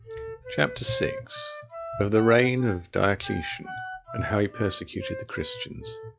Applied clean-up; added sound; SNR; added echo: classical method log-MMSE.